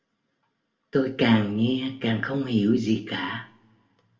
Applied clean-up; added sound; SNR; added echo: none; none; none; reverberation time 0.6 s.